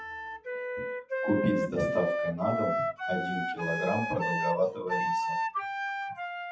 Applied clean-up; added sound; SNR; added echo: classical method WPE with log-MMSE.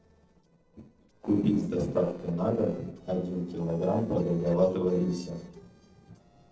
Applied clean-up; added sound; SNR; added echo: neural separator model SepFormer DNS4.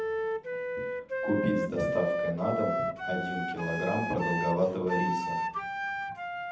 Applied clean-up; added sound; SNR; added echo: none; Wind instrument, woodwind instrument; 0 dB; reverberation time 0.8 s.